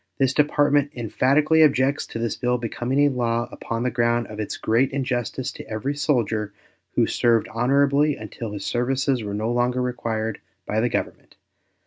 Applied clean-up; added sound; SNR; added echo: none; none; none; none.